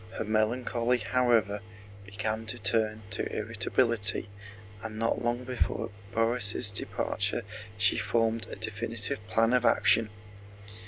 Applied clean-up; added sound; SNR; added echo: none; Engine; 15 dB; none.